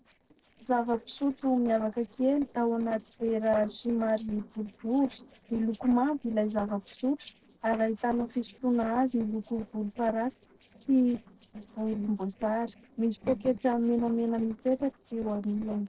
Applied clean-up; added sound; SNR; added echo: neural separator model SepFormer DNS4.